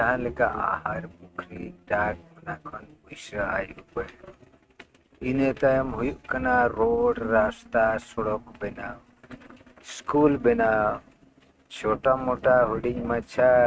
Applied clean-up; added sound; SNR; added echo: neural mask model RNNoise.